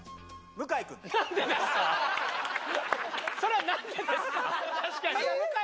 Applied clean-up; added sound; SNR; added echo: none; none; none; none.